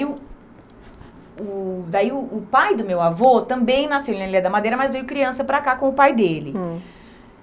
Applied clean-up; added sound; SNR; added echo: none; none; none; none.